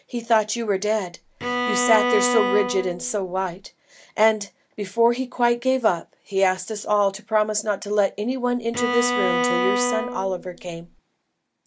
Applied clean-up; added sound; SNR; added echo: none; Bowed string instrument; 2 dB; none.